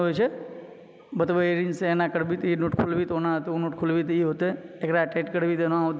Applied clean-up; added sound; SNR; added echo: none; none; none; none.